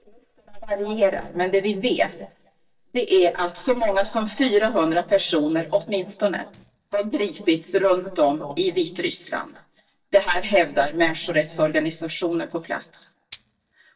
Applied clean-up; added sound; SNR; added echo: neural mask model DeepFilterNet 3.